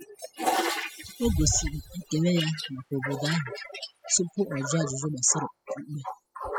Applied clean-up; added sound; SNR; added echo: classical method spectral subtraction.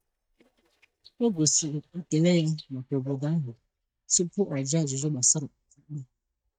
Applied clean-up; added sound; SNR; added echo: neural mask model DeepFilterNet 3.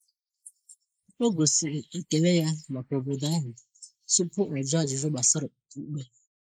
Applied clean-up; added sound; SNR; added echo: neural mask model Resemble Enhance denoiser.